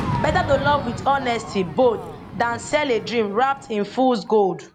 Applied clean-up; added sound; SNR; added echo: none; Crowd / Fireworks; 10 dB; none.